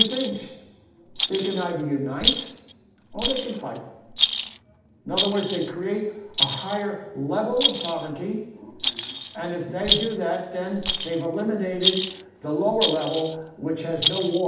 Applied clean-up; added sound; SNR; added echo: none; Rattle; 1 dB; reverberation time 0.8 s.